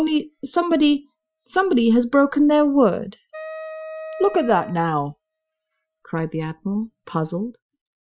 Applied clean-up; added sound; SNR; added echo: classical method Wiener filter.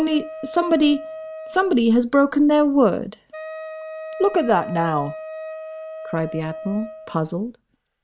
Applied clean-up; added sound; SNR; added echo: none; Wind instrument, woodwind instrument; 13 dB; none.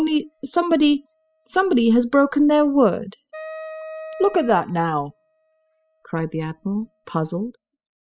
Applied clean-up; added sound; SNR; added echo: classical method spectral subtraction.